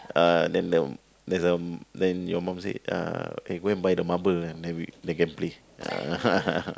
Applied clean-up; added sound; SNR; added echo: none; none; none; none.